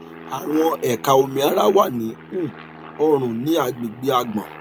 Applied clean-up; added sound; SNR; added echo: none; Aircraft; 17 dB; none.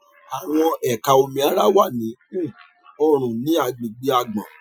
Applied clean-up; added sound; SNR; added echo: classical method Wiener filter.